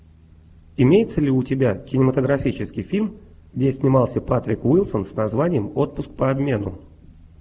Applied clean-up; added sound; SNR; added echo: none; none; none; none.